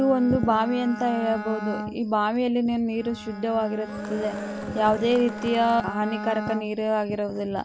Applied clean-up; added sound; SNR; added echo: none; Cheering + Bowed string instrument; 10 dB; none.